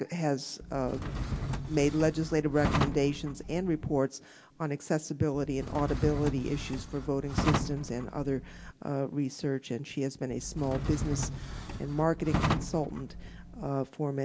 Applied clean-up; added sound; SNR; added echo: none; Drawer open or close; 4 dB; none.